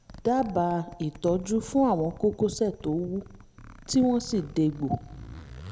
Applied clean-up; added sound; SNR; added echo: none; Zipper (clothing); 18 dB; none.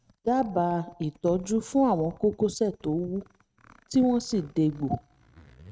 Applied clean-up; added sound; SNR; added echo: neural mask model RNNoise.